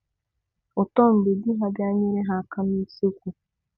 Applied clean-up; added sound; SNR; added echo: none; none; none; none.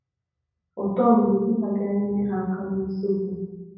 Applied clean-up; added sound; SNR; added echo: none; none; none; reverberation time 1.1 s.